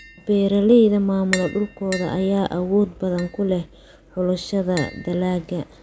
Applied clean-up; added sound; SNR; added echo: none; Tap; 17 dB; none.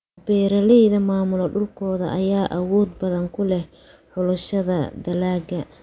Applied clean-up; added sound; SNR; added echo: none; none; none; none.